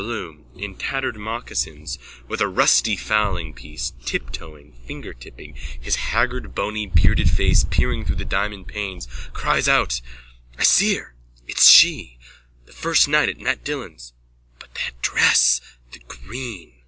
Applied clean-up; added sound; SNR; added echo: none; none; none; none.